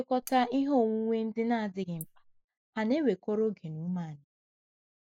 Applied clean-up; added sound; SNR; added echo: neural mask model Resemble Enhance denoiser.